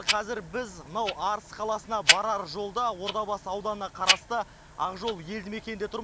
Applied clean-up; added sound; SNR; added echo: none; Tick-tock; 0 dB; none.